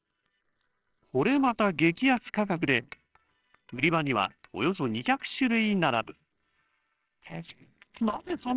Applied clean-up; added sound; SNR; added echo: neural separator model SepFormer WHAMR!.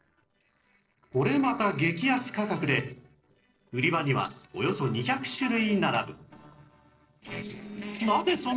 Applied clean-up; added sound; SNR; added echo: neural separator model SepFormer DNS4.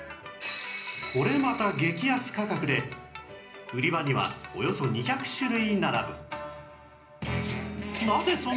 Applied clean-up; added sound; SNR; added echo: none; Rattle (instrument); 19 dB; reverberation time 0.5 s.